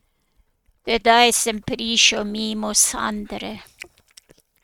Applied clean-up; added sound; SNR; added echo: neural mask model RNNoise.